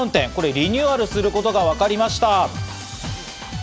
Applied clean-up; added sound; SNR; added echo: none; none; none; none.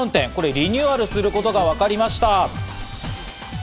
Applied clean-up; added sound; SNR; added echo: none; Walk, footsteps / Insect; 15 dB; none.